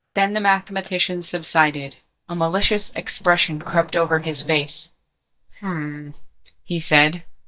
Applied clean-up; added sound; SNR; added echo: neural mask model DeepFilterNet 3.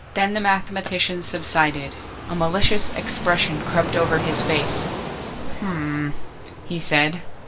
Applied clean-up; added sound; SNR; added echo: none; Fixed-wing aircraft, airplane; 8 dB; reverberation time 0.2 s.